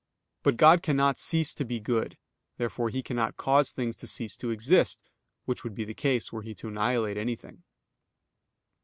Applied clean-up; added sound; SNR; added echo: none; none; none; none.